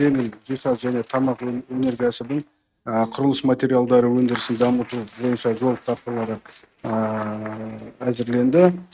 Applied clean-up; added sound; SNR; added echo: neural mask model RNNoise.